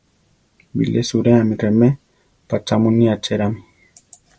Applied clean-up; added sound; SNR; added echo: none; none; none; none.